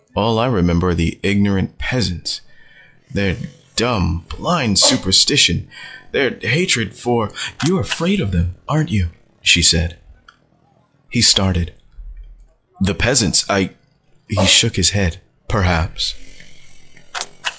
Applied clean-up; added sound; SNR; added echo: classical method log-MMSE.